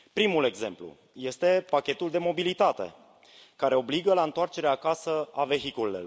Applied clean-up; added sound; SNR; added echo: none; none; none; none.